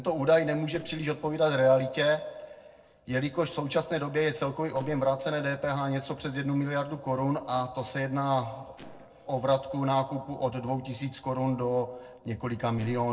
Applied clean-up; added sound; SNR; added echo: neural separator model SepFormer DNS4.